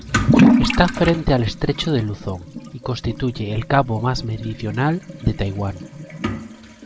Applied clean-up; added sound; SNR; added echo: none; Toilet flush / Liquid; 1 dB; none.